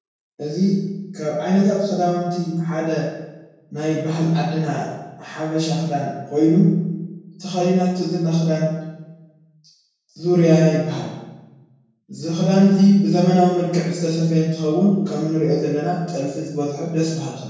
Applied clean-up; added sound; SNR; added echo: none; none; none; reverberation time 1.0 s.